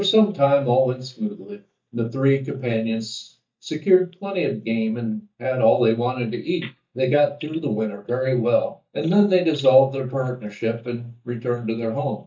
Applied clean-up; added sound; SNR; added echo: neural mask model DeepFilterNet 3.